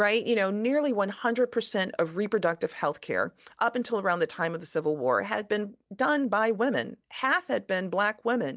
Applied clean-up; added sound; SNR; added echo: none; none; none; none.